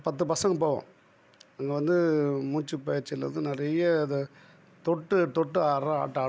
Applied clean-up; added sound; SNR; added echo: none; none; none; none.